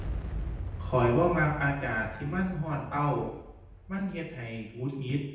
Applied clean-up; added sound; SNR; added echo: none; Boom; 9 dB; reverberation time 0.8 s.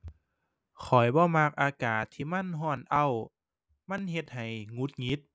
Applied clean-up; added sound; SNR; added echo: none; none; none; none.